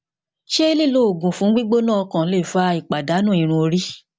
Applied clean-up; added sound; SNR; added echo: none; none; none; none.